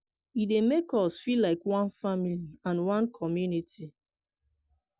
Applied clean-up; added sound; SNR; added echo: none; none; none; none.